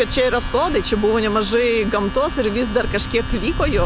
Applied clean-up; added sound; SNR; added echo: none; Domestic sounds, home sounds; 15 dB; none.